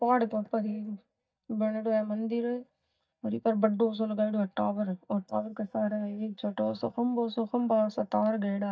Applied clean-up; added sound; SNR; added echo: neural mask model DeepFilterNet 3.